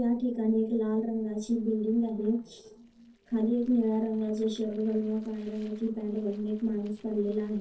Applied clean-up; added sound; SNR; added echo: neural separator model SepFormer DNS4.